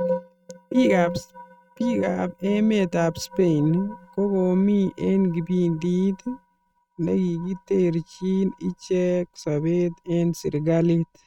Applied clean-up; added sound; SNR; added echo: neural mask model RNNoise.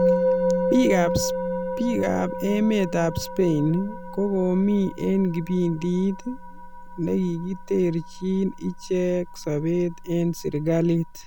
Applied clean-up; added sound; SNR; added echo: none; Musical instrument; 5 dB; none.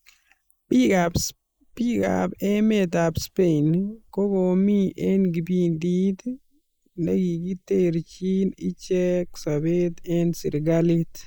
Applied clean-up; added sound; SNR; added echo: neural mask model Resemble Enhance denoiser.